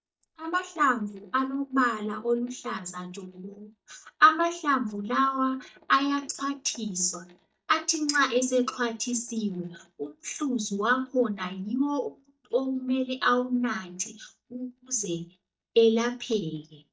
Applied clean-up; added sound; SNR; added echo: neural mask model DeepFilterNet 3.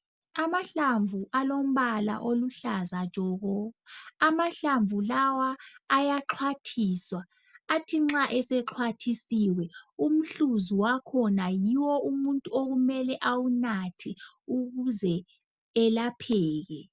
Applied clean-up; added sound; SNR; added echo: none; none; none; none.